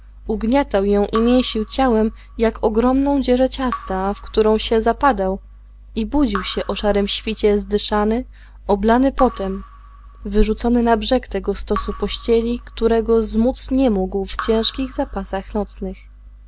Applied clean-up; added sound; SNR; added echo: none; Raindrop / Drip; 19 dB; none.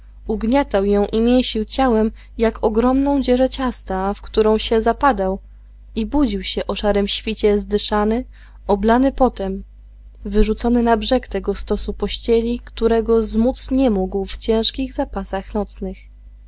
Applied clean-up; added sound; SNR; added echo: none; none; none; none.